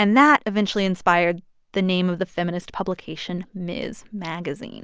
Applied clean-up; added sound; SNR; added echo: none; none; none; none.